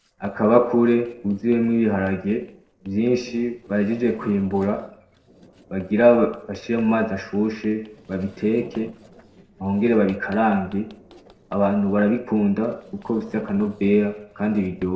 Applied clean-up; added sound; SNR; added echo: neural separator model SepFormer DNS4.